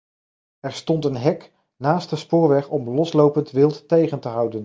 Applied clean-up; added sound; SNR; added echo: none; none; none; none.